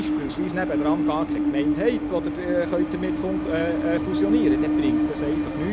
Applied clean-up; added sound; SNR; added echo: none; Train; -4 dB; none.